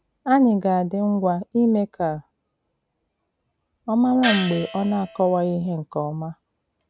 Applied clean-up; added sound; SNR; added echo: none; Gong; 8 dB; none.